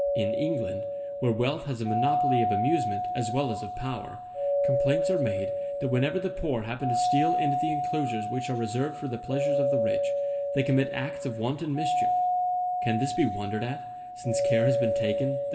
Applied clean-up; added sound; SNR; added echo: none; Doorbell; -2 dB; reverberation time 1.3 s.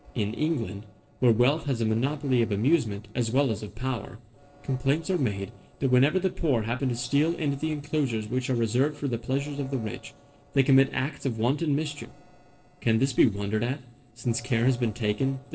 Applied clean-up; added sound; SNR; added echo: neural separator model SepFormer DNS4.